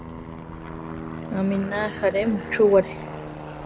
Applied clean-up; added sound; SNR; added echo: none; Aircraft; 9 dB; none.